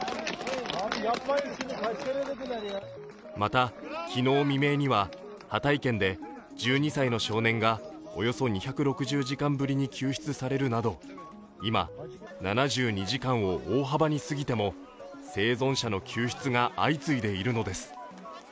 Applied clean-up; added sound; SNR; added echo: none; none; none; none.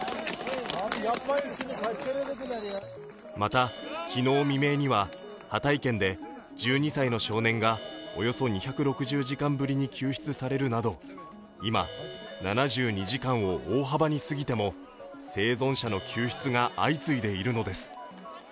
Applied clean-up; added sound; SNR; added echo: none; Crash cymbal; 19 dB; none.